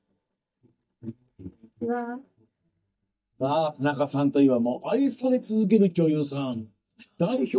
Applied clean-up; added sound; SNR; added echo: neural mask model DeepFilterNet 3.